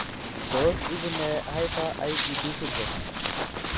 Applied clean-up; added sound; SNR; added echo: none; Walk, footsteps; 0 dB; none.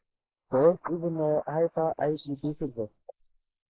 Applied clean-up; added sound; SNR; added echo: neural mask model Resemble Enhance denoiser.